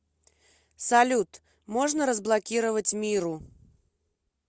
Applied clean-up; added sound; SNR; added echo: none; none; none; none.